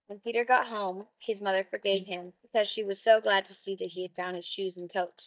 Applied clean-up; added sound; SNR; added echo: neural mask model DeepFilterNet 3.